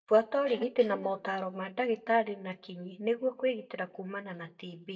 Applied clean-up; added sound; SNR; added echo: neural mask model DeepFilterNet 3.